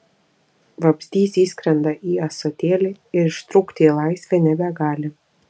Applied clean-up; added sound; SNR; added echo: none; none; none; none.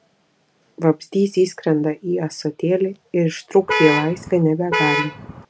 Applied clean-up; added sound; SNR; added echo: none; Vehicle horn, car horn, honking; 2 dB; none.